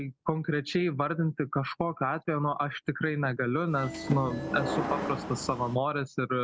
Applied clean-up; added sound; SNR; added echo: none; Subway, metro, underground / Sliding door; 5 dB; none.